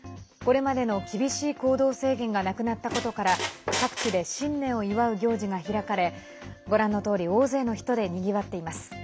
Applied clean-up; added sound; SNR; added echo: none; Squeak; 5 dB; none.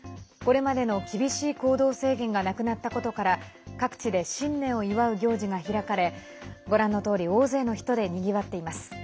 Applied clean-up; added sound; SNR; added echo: none; none; none; none.